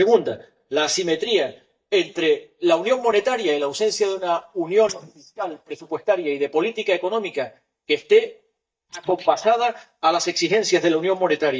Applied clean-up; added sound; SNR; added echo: neural mask model DeepFilterNet 3.